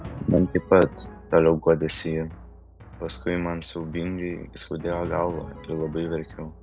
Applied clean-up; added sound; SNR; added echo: none; Drum; 16 dB; none.